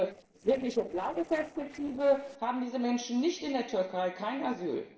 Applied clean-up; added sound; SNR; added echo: neural separator model SepFormer DNS4.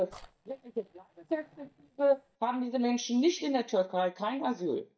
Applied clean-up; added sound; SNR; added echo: neural mask model DeepFilterNet 3.